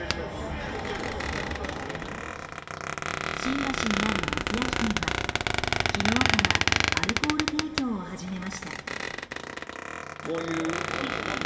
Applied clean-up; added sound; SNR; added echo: none; Squeak; -3 dB; reverberation time 1.7 s.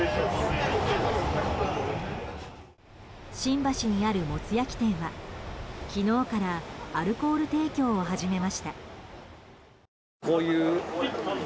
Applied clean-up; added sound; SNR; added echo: none; none; none; none.